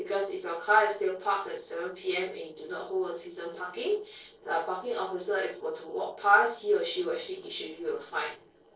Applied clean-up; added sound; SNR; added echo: neural separator model SepFormer DNS4.